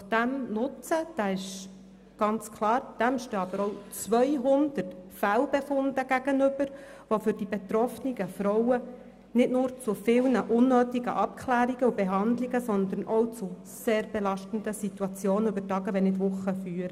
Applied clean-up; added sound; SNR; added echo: none; none; none; none.